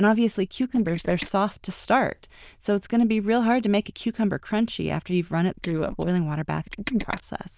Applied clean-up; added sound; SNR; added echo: neural diffusion model UNIVERSE++.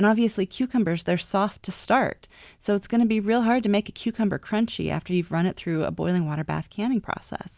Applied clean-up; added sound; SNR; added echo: none; none; none; none.